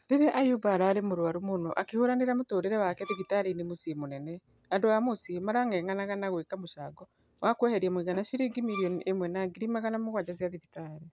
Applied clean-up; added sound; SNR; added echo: none; Bowed string instrument; 14 dB; none.